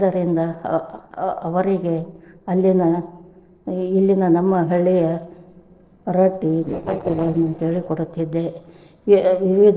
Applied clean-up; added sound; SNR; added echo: neural separator model SepFormer DNS4.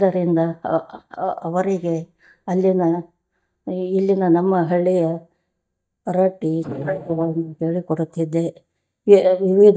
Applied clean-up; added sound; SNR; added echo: neural mask model DeepFilterNet 3.